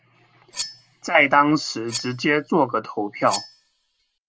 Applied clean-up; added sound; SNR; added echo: none; Cutlery, silverware; 14 dB; none.